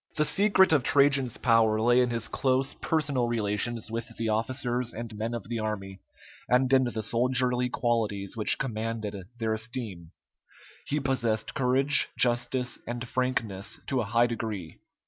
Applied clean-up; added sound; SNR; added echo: none; none; none; none.